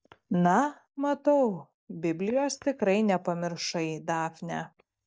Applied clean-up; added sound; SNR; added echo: neural mask model DeepFilterNet 3.